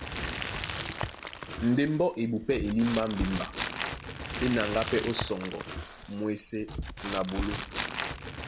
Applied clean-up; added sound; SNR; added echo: none; Crumpling, crinkling; 5 dB; none.